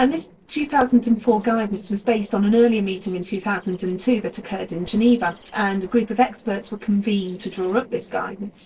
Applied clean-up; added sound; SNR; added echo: neural separator model SepFormer DNS4.